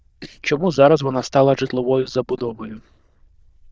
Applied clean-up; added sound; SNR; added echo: neural diffusion model UNIVERSE++.